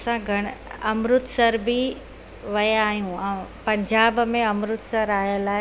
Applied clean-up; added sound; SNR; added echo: none; none; none; none.